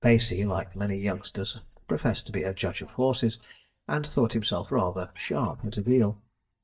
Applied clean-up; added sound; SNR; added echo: neural mask model DeepFilterNet 3.